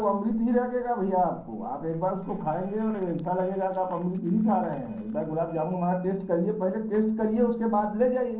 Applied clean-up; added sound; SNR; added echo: neural separator model SepFormer DNS4.